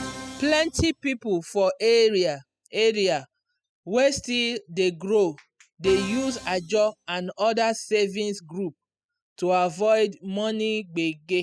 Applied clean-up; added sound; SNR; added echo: classical method spectral subtraction.